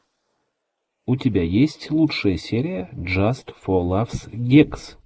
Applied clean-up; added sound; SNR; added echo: neural mask model Resemble Enhance denoiser.